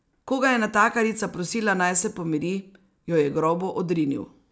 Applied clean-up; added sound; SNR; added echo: none; none; none; none.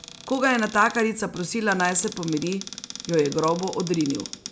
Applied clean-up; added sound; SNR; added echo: none; Cupboard open or close; 15 dB; none.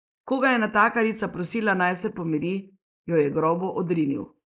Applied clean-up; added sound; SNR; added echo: neural mask model Resemble Enhance denoiser.